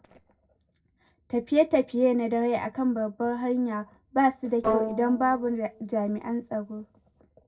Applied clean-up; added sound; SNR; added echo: neural separator model SepFormer DNS4.